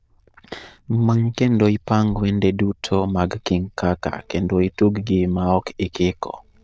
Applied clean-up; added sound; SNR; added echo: neural diffusion model UNIVERSE++.